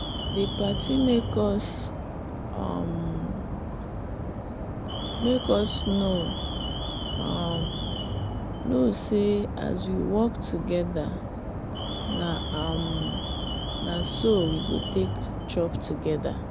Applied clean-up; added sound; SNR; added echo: none; Alarm; 3 dB; none.